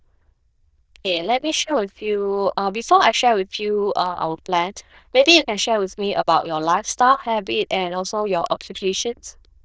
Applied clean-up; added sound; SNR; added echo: neural diffusion model UNIVERSE++.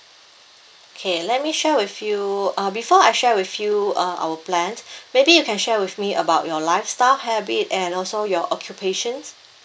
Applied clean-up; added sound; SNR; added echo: none; none; none; none.